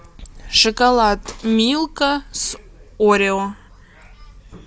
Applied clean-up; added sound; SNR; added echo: none; none; none; none.